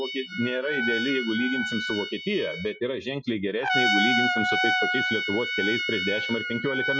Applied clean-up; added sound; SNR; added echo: classical method Wiener filter.